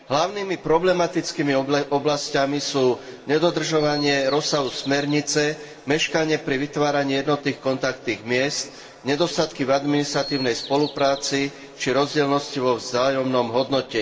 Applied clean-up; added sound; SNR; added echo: none; Bird vocalization, bird call, bird song; 16 dB; reverberation time 1.9 s.